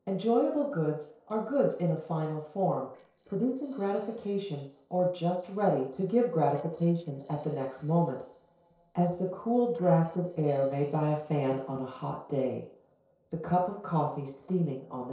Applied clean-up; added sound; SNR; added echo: neural separator model SepFormer DNS4.